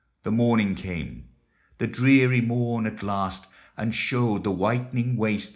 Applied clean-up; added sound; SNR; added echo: none; none; none; reverberation time 0.4 s.